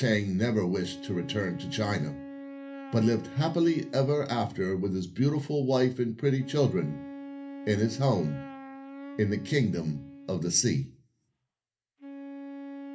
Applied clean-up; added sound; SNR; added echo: none; Wind instrument, woodwind instrument; 14 dB; reverberation time 0.3 s.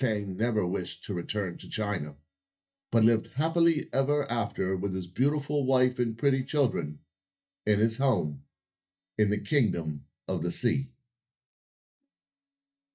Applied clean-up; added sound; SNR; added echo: neural mask model DeepFilterNet 3.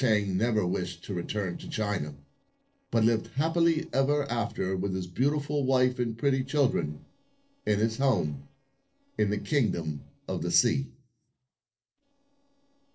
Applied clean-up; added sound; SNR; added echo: neural separator model SepFormer DNS4.